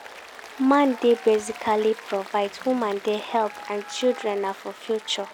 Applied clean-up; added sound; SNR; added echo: none; Applause; 16 dB; none.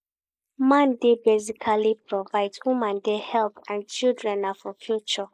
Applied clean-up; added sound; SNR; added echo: neural mask model Resemble Enhance denoiser.